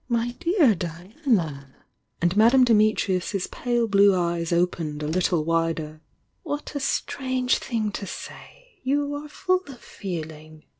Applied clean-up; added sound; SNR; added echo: neural separator model SepFormer DNS4.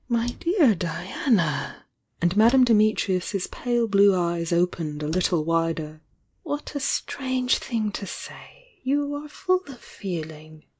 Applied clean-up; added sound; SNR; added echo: neural mask model Resemble Enhance denoiser.